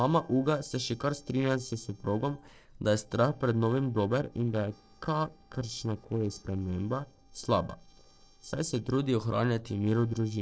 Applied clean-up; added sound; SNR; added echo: neural separator model SepFormer DNS4.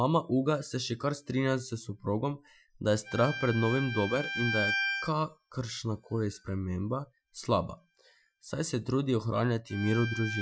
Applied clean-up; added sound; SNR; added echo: classical method Wiener filter.